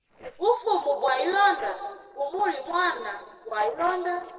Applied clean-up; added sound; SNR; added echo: neural separator model SepFormer DNS4.